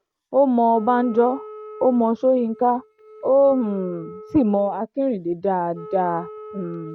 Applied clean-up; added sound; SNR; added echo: neural mask model RNNoise.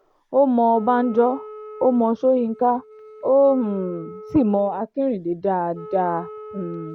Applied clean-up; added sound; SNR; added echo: none; Wind instrument, woodwind instrument; 18 dB; none.